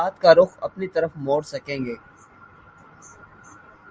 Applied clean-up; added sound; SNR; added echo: none; none; none; none.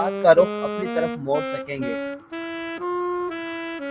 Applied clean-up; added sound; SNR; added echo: none; Wind instrument, woodwind instrument; 4 dB; none.